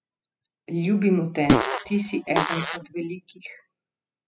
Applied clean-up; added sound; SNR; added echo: classical method spectral subtraction.